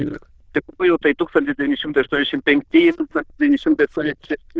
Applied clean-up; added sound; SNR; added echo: neural diffusion model UNIVERSE++.